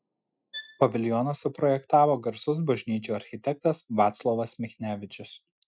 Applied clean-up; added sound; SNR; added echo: classical method Wiener filter.